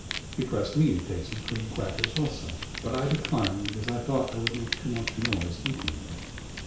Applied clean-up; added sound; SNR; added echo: none; Fire; 5 dB; reverberation time 0.6 s.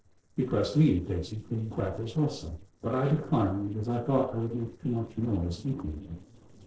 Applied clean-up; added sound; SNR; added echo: neural separator model SepFormer DNS4.